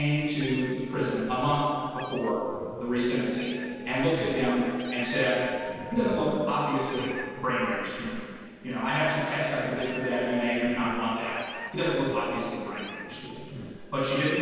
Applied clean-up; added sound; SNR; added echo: neural separator model SepFormer DNS4.